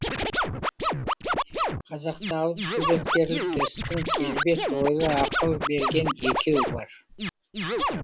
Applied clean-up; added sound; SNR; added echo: none; Scratching (performance technique); 0 dB; none.